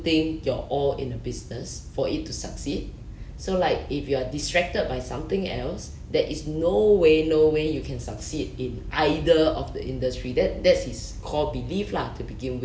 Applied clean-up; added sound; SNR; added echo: none; none; none; none.